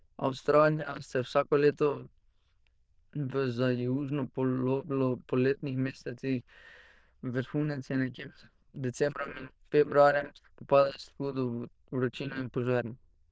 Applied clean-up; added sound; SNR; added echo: neural diffusion model UNIVERSE++.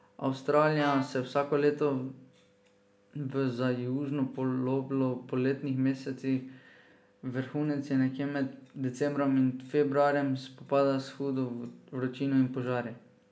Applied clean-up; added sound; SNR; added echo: none; Brass instrument; 14 dB; none.